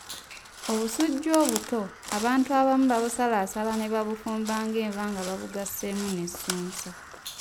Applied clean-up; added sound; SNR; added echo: none; Crow; 12 dB; none.